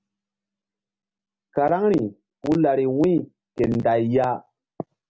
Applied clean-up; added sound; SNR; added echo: none; none; none; none.